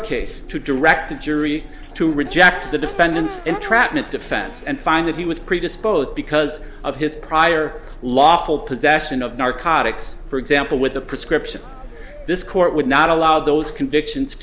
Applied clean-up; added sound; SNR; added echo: none; Crowd / Race car, auto racing / Accelerating, revving, vroom; 20 dB; none.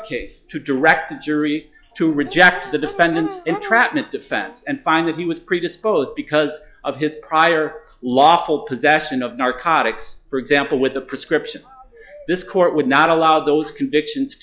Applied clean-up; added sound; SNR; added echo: classical method log-MMSE.